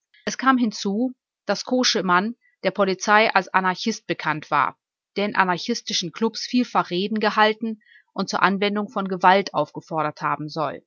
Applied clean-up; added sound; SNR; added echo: none; none; none; none.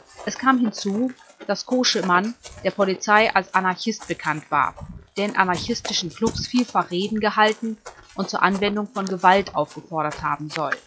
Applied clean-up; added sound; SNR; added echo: classical method log-MMSE.